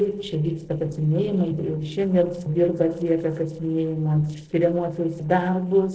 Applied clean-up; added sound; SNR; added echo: neural separator model SepFormer DNS4.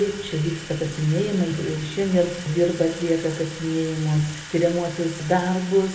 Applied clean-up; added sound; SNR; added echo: none; Sink (filling or washing) / Water tap, faucet; 15 dB; reverberation time 0.9 s.